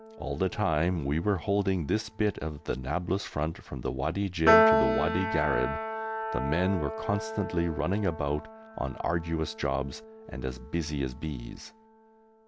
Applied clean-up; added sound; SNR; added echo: none; Piano; 3 dB; none.